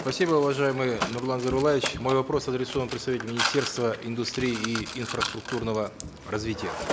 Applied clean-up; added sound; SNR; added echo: none; Mechanisms; 8 dB; none.